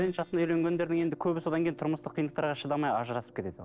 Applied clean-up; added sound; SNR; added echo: neural separator model SepFormer DNS4.